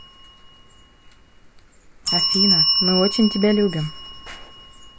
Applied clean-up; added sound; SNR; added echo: none; Bell; 1 dB; none.